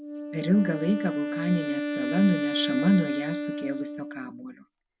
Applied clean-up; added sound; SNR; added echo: none; Wind instrument, woodwind instrument; 4 dB; none.